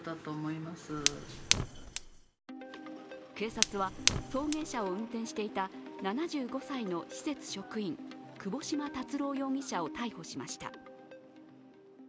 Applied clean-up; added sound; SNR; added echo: none; Fire; -2 dB; none.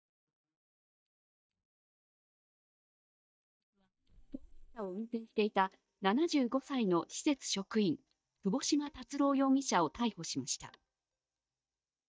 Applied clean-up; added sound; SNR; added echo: neural mask model DeepFilterNet 3.